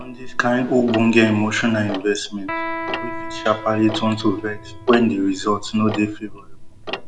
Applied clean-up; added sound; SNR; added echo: none; Electric guitar + Tick-tock; 10 dB; none.